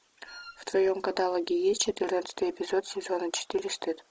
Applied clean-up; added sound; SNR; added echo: none; Wind instrument, woodwind instrument; 19 dB; none.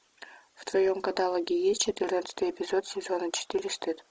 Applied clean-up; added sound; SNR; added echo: none; none; none; none.